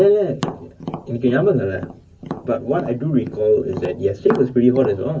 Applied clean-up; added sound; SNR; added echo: none; Tap; 13 dB; reverberation time 0.3 s.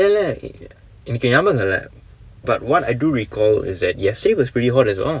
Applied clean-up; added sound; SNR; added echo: none; none; none; none.